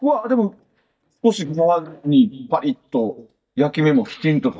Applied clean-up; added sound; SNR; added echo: neural mask model DeepFilterNet 3.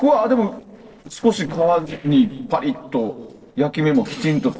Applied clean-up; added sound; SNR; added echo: neural separator model SepFormer DNS4.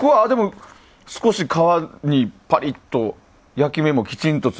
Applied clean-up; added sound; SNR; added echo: none; none; none; none.